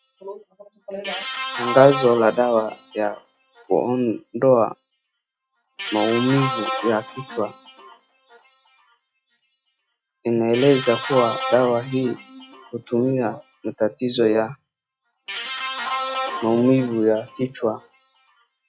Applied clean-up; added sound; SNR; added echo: classical method log-MMSE.